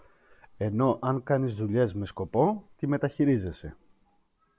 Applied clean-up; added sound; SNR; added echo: none; none; none; none.